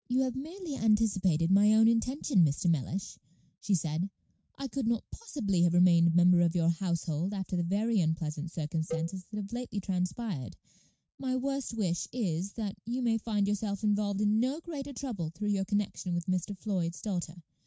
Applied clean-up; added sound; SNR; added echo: neural mask model RNNoise.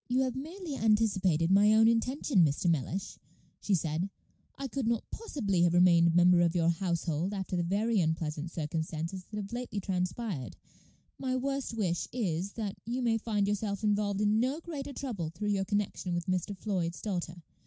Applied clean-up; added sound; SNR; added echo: none; none; none; none.